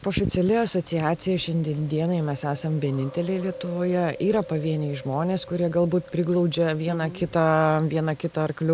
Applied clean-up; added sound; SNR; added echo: none; Chewing, mastication; 19 dB; none.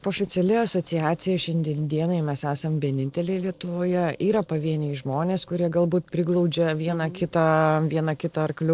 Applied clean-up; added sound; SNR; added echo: neural separator model SepFormer DNS4.